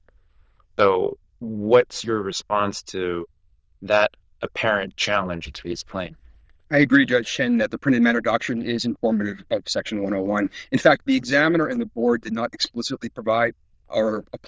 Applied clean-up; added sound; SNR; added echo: neural diffusion model UNIVERSE++.